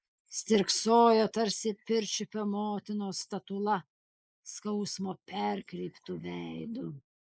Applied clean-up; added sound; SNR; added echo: neural mask model Resemble Enhance denoiser.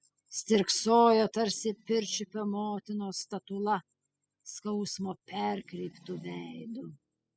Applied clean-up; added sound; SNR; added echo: classical method spectral subtraction.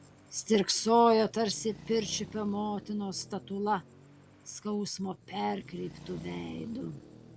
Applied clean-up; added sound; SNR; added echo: none; Traffic noise, roadway noise; 19 dB; none.